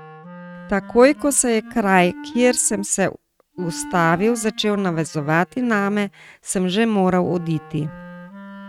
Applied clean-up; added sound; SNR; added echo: neural mask model RNNoise.